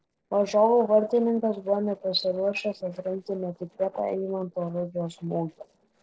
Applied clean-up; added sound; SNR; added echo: neural separator model SepFormer DNS4.